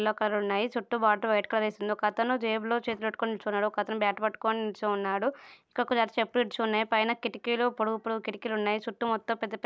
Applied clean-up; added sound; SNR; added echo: none; none; none; none.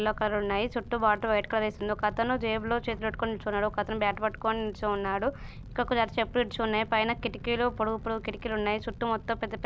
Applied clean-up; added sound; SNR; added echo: none; Fire; 13 dB; none.